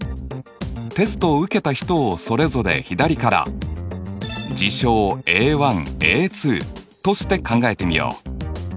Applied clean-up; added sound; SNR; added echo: none; none; none; none.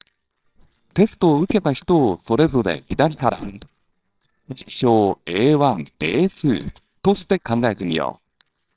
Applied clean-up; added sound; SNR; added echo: neural separator model SepFormer WHAMR!.